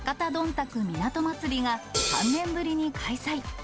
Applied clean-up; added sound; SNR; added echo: none; Hi-hat; 0 dB; none.